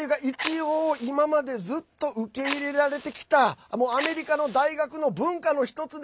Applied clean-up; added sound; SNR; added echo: none; Fire; 12 dB; none.